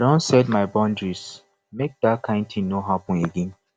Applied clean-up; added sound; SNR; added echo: none; none; none; none.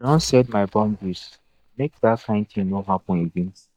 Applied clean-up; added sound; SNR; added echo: neural mask model DeepFilterNet 3.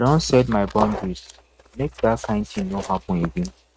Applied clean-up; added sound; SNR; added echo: neural mask model RNNoise.